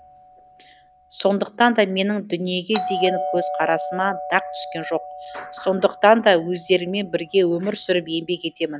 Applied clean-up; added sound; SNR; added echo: none; Doorbell; 11 dB; none.